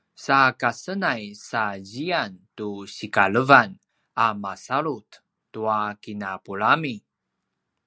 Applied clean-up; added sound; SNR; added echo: none; none; none; none.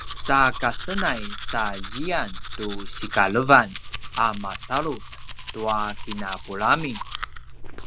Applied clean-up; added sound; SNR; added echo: none; Domestic sounds, home sounds; 5 dB; none.